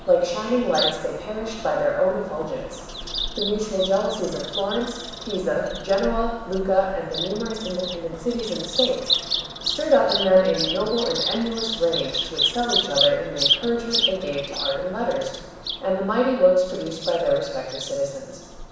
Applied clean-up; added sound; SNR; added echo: none; Bird vocalization, bird call, bird song; 5 dB; reverberation time 1.1 s.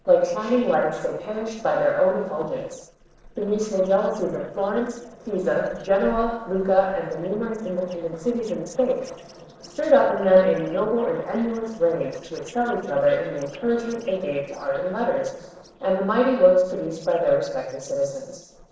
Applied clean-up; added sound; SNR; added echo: neural separator model SepFormer DNS4.